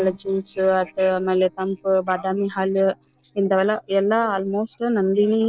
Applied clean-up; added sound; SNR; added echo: neural separator model SepFormer DNS4.